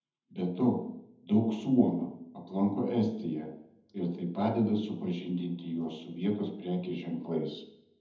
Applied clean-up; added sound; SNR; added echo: none; none; none; reverberation time 0.8 s.